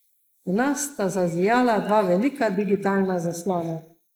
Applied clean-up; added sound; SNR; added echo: neural mask model Resemble Enhance denoiser.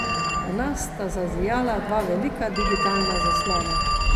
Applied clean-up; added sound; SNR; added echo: none; Telephone; -2 dB; none.